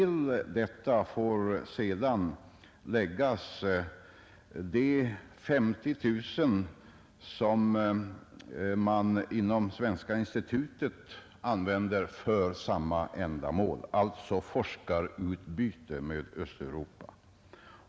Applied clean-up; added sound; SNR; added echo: none; none; none; none.